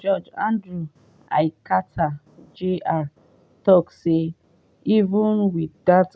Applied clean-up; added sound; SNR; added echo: none; none; none; none.